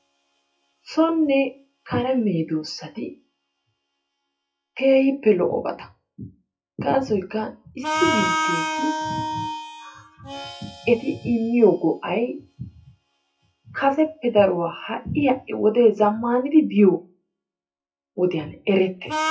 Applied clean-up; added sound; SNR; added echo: classical method WPE with log-MMSE.